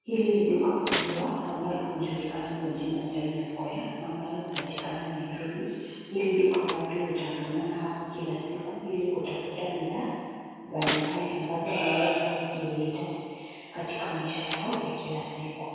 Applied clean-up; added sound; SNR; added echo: none; Slam; 12 dB; reverberation time 2.2 s.